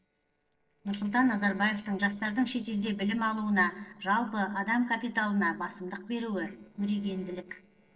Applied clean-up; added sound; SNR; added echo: neural separator model SepFormer DNS4.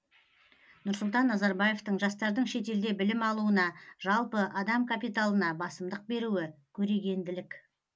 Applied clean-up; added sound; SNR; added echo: none; none; none; none.